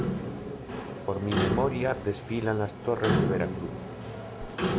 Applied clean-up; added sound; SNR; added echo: none; Clock; 0 dB; none.